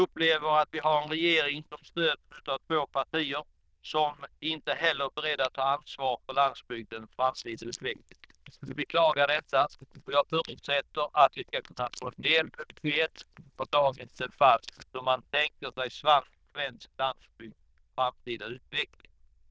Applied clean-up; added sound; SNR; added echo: neural diffusion model UNIVERSE++.